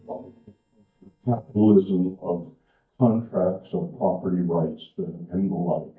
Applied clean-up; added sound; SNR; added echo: neural mask model DeepFilterNet 3.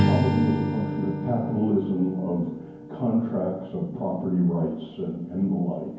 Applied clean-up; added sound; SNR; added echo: none; Strum; 4 dB; reverberation time 0.9 s.